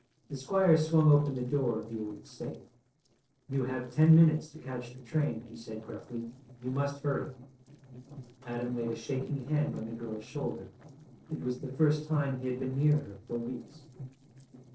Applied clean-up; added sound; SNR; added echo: neural separator model SepFormer DNS4.